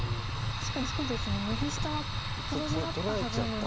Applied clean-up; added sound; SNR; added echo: none; Fire; -2 dB; none.